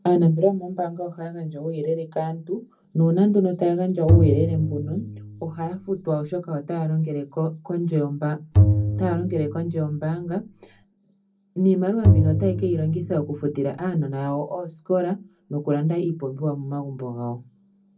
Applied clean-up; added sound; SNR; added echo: none; Bowed string instrument; -1 dB; reverberation time 0.4 s.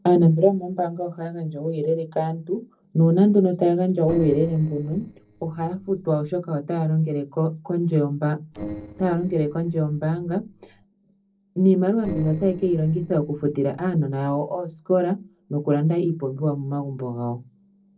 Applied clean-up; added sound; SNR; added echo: neural separator model SepFormer DNS4.